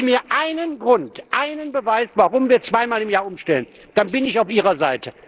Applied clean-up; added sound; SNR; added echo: neural separator model SepFormer DNS4.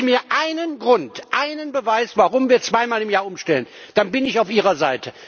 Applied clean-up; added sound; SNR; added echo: none; none; none; none.